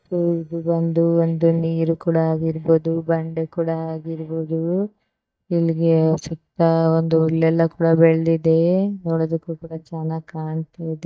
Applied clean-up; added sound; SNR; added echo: neural mask model DeepFilterNet 3.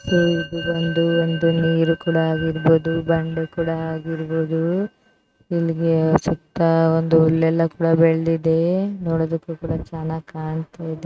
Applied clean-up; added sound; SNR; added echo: neural mask model RNNoise.